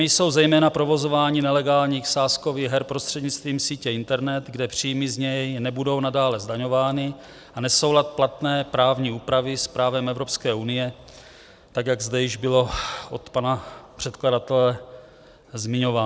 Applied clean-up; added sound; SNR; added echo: none; none; none; none.